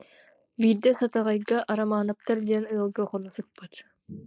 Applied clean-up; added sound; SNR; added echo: neural mask model Resemble Enhance denoiser.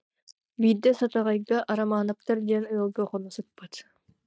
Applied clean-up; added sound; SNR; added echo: neural mask model DeepFilterNet 3.